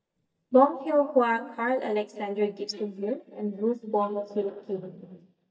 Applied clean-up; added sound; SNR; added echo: neural mask model DeepFilterNet 3.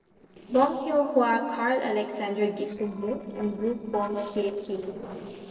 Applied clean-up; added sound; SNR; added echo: neural separator model SepFormer DNS4.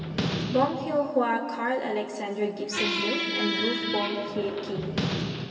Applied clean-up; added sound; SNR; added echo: none; Squeak; 2 dB; reverberation time 2.4 s.